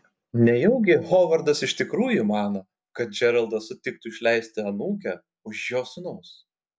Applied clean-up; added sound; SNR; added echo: none; none; none; none.